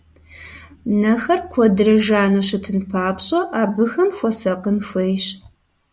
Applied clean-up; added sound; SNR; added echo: none; none; none; none.